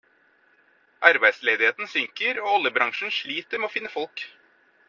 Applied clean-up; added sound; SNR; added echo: none; none; none; none.